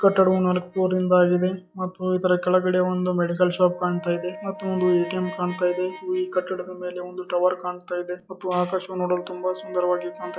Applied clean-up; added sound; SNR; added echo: classical method log-MMSE.